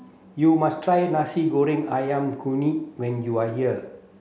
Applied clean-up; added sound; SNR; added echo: none; none; none; none.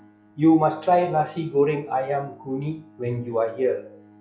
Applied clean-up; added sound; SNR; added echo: classical method log-MMSE.